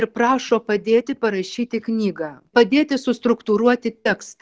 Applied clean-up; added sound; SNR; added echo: none; none; none; none.